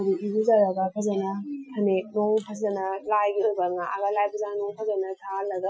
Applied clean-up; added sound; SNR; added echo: classical method Wiener filter.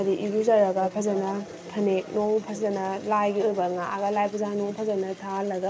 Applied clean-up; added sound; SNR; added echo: none; none; none; none.